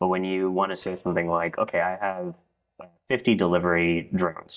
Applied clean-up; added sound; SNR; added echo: neural mask model DeepFilterNet 3.